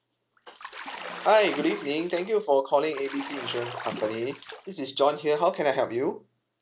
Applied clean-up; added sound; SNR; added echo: none; Bathtub (filling or washing) / Splash, splatter; 12 dB; none.